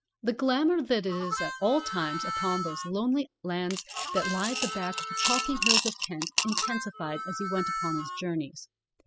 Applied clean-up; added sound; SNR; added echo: classical method spectral subtraction.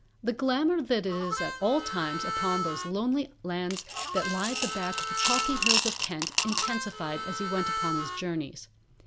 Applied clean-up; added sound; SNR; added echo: none; Harmonica + Coin (dropping) / Glass; 0 dB; none.